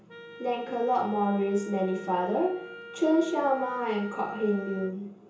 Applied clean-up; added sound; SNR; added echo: none; Wind instrument, woodwind instrument; 16 dB; reverberation time 0.6 s.